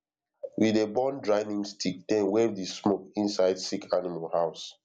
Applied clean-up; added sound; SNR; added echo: none; none; none; none.